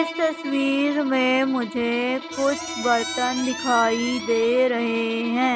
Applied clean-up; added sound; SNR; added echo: none; Bowed string instrument + Squeak; 10 dB; none.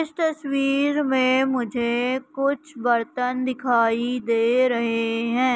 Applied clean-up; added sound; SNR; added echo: none; none; none; none.